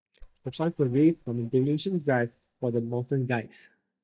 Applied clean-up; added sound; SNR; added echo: neural mask model DeepFilterNet 3.